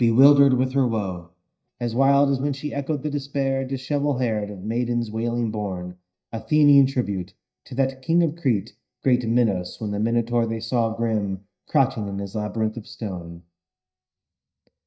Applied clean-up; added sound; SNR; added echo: neural mask model DeepFilterNet 3.